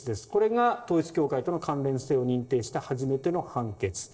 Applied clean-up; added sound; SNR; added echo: neural separator model SepFormer DNS4.